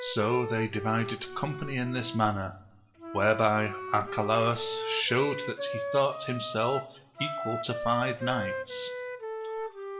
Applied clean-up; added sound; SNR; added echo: none; Wind instrument, woodwind instrument; 7 dB; reverberation time 0.6 s.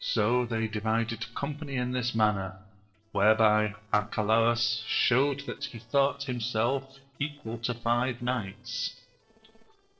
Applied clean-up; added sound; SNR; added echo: neural separator model SepFormer DNS4.